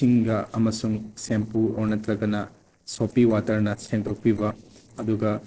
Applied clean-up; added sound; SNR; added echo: neural separator model SepFormer DNS4.